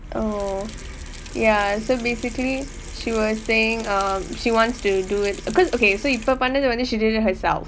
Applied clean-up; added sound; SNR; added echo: none; Sink (filling or washing) / Water tap, faucet; 19 dB; none.